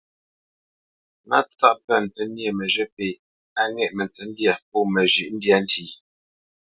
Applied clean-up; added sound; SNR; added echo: none; none; none; none.